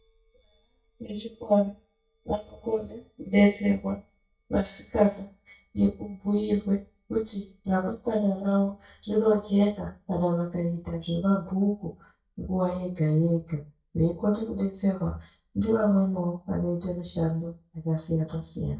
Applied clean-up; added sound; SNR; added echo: neural mask model DeepFilterNet 3.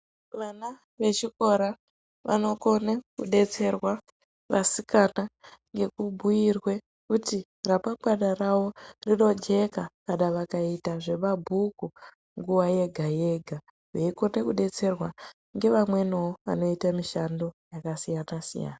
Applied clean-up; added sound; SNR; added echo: none; none; none; none.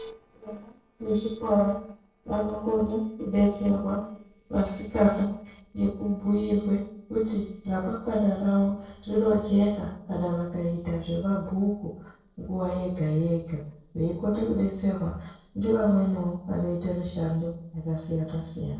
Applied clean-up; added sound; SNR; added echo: neural separator model SepFormer DNS4.